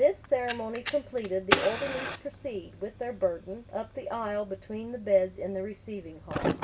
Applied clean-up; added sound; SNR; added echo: none; Fire; 5 dB; reverberation time 0.2 s.